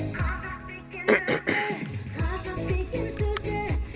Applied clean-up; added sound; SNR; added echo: none; Cough; 1 dB; reverberation time 1.8 s.